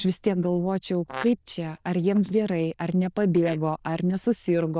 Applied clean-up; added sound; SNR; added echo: neural diffusion model UNIVERSE++.